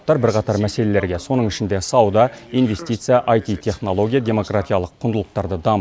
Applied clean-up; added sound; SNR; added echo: none; none; none; none.